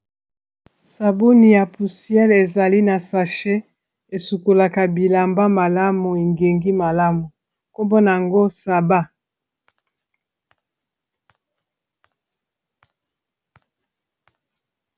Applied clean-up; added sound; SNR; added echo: none; none; none; none.